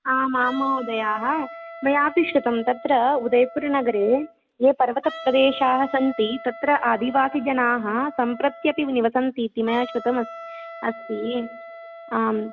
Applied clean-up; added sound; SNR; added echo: none; Wind instrument, woodwind instrument; 17 dB; none.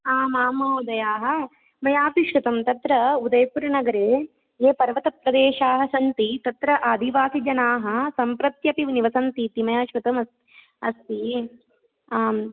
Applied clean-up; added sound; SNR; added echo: none; none; none; none.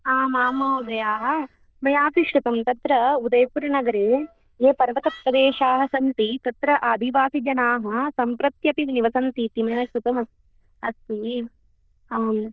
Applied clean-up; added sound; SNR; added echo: neural diffusion model UNIVERSE++.